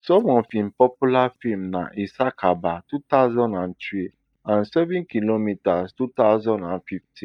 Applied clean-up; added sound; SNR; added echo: neural mask model DeepFilterNet 3.